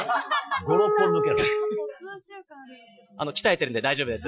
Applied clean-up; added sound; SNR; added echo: classical method Wiener filter.